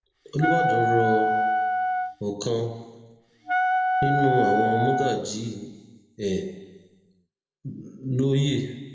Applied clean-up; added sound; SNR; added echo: none; Wind instrument, woodwind instrument; -3 dB; reverberation time 1.2 s.